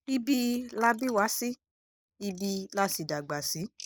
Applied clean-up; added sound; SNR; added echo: neural mask model Resemble Enhance denoiser.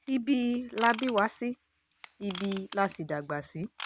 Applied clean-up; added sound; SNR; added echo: none; Ratchet, pawl / Tools; 14 dB; none.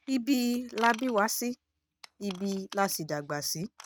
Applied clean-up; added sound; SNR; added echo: neural mask model RNNoise.